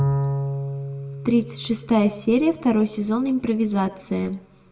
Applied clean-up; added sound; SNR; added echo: none; Bowed string instrument; 7 dB; reverberation time 1.2 s.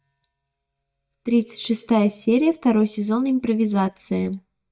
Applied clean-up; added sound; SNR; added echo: neural mask model DeepFilterNet 3.